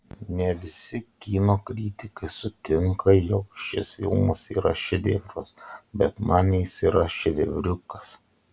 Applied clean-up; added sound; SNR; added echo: none; none; none; none.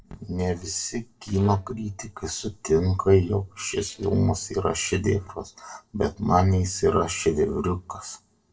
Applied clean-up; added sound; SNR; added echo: neural separator model SepFormer DNS4.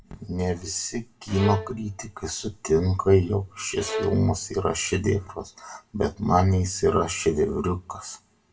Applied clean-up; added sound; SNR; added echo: none; Bowed string instrument; 12 dB; reverberation time 0.2 s.